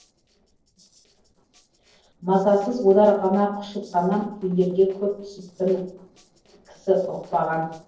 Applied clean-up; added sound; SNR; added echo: neural separator model SepFormer DNS4.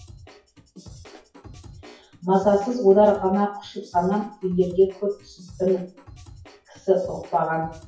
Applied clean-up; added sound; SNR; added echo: classical method WPE with log-MMSE.